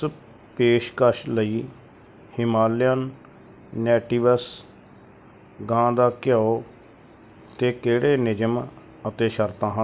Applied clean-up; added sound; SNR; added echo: none; none; none; none.